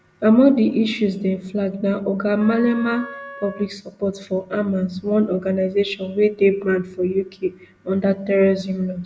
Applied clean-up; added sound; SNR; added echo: none; Wind instrument, woodwind instrument; 18 dB; none.